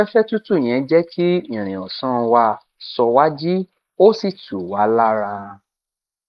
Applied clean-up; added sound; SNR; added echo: neural mask model Resemble Enhance denoiser.